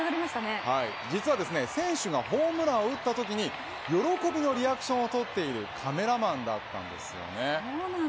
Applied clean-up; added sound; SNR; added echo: none; none; none; none.